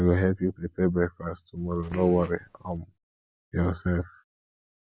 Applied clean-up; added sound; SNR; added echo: none; Fart; 16 dB; none.